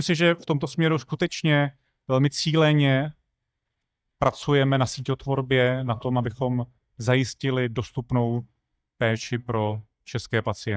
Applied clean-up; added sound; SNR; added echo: neural mask model DeepFilterNet 3.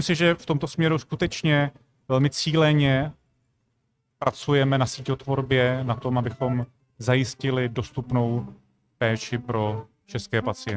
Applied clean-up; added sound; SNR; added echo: neural mask model RNNoise.